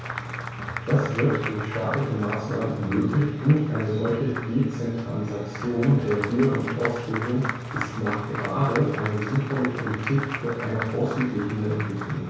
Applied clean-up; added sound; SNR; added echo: none; Applause; 10 dB; reverberation time 0.6 s.